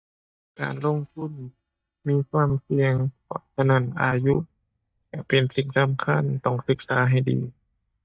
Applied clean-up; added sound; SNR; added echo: neural mask model DeepFilterNet 3.